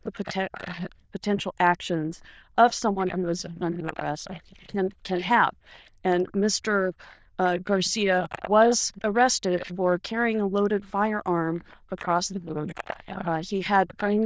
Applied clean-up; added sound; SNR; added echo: neural diffusion model UNIVERSE++.